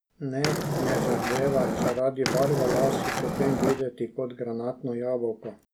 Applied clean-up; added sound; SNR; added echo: none; Skateboard; -1 dB; none.